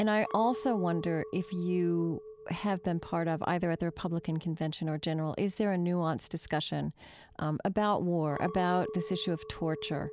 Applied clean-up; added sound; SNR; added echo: none; Chink, clink; 14 dB; none.